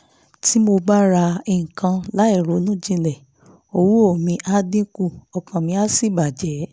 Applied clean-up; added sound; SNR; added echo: none; none; none; none.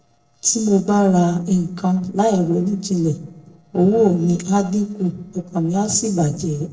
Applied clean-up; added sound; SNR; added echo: neural separator model SepFormer DNS4.